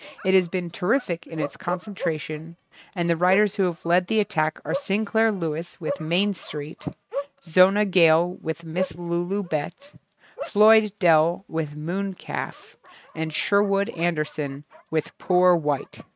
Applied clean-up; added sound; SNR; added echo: neural mask model RNNoise.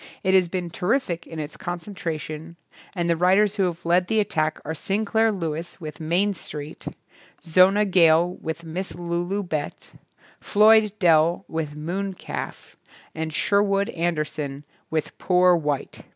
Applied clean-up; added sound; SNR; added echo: none; none; none; none.